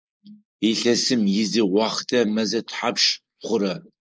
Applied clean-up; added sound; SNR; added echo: neural mask model Resemble Enhance denoiser.